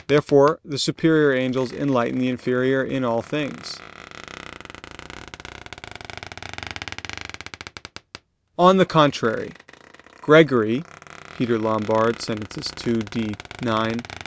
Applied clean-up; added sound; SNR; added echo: none; Squeak; 17 dB; none.